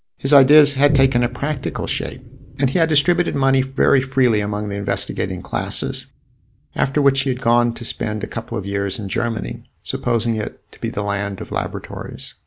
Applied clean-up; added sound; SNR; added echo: none; Boom; 15 dB; none.